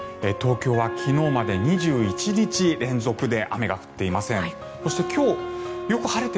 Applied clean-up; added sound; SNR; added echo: none; Wind instrument, woodwind instrument; 10 dB; none.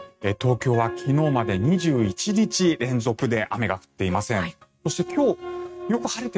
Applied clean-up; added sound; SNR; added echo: neural mask model RNNoise.